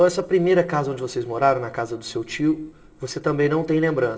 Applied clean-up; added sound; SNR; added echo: none; none; none; reverberation time 1.1 s.